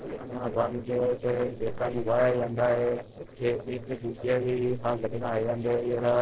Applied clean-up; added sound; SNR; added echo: neural separator model SepFormer DNS4.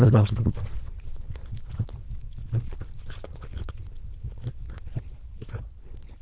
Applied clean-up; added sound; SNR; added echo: neural diffusion model UNIVERSE++.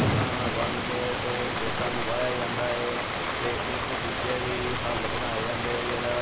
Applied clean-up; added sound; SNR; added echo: none; Thunder + Rain; -4 dB; none.